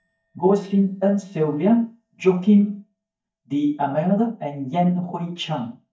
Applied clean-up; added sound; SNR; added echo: neural mask model DeepFilterNet 3.